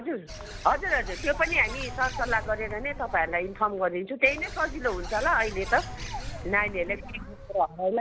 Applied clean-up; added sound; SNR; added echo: none; Bird; 10 dB; none.